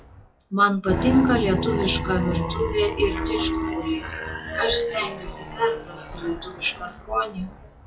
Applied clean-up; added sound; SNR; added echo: classical method WPE with log-MMSE.